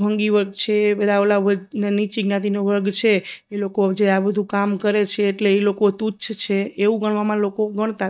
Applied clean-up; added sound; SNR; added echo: neural mask model DeepFilterNet 3.